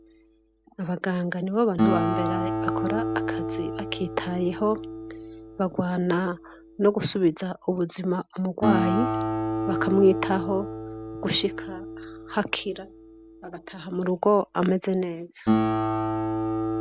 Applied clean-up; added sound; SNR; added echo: none; Acoustic guitar; 3 dB; none.